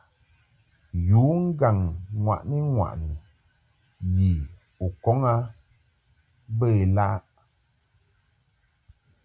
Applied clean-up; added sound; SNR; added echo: none; none; none; none.